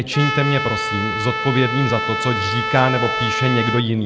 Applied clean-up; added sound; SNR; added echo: none; Trumpet; 3 dB; none.